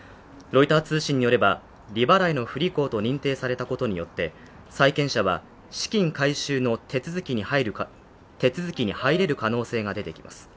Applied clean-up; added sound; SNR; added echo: none; Brass instrument; 17 dB; none.